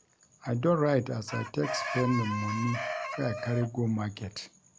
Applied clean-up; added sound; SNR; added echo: none; Chicken, rooster; 6 dB; none.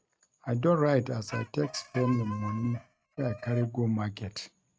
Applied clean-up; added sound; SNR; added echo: neural mask model RNNoise.